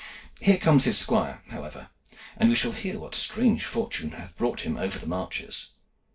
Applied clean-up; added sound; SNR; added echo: none; none; none; reverberation time 0.2 s.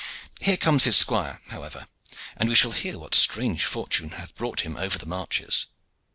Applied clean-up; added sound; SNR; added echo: none; none; none; none.